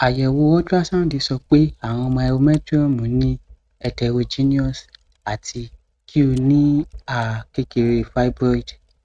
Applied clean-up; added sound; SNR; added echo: neural mask model RNNoise.